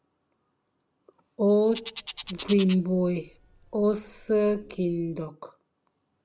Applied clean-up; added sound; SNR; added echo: none; Bird; 14 dB; none.